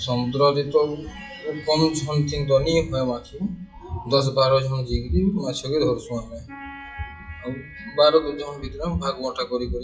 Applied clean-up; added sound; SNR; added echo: classical method WPE with log-MMSE.